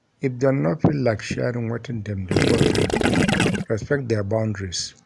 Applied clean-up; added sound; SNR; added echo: none; Gurgling / Liquid; -4 dB; none.